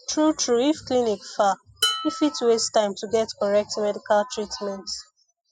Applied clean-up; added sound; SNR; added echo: classical method spectral subtraction.